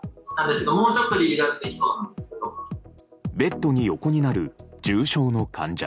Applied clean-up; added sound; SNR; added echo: none; none; none; none.